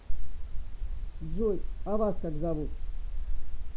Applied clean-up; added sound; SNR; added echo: none; none; none; none.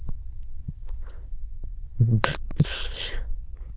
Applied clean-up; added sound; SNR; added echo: neural diffusion model UNIVERSE++.